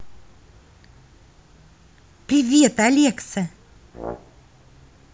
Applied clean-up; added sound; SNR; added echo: none; Brass instrument; 14 dB; none.